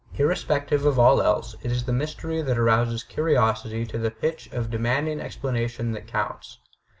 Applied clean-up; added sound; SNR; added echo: none; none; none; none.